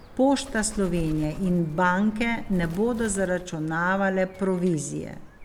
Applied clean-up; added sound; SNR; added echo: none; Bird; 14 dB; none.